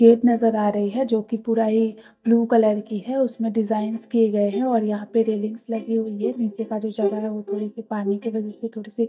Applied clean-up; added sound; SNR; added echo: neural mask model DeepFilterNet 3.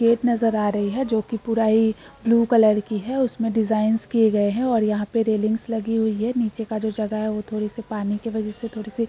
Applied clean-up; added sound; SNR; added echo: none; none; none; none.